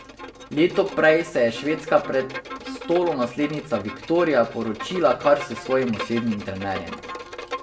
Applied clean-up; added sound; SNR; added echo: none; Bowed string instrument; 13 dB; reverberation time 0.6 s.